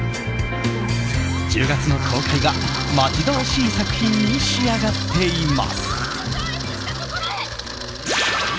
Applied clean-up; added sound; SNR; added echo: none; Growling + Camera; 8 dB; none.